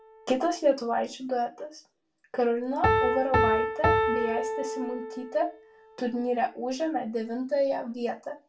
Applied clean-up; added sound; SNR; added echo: none; Piano; 2 dB; reverberation time 0.2 s.